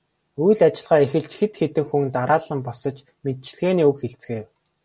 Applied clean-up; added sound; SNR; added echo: none; none; none; none.